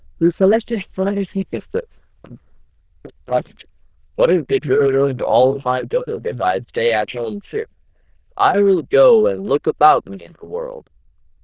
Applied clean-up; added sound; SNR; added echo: neural diffusion model UNIVERSE++.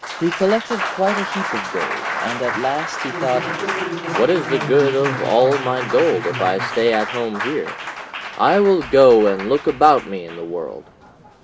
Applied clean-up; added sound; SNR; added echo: none; Applause; 7 dB; none.